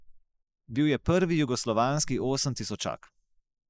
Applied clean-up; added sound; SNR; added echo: neural mask model Resemble Enhance denoiser.